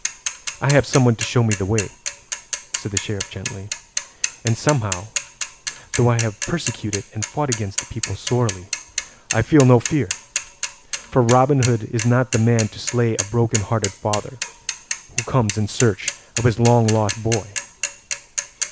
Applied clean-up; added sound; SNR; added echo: none; Mechanisms / Bicycle; 8 dB; none.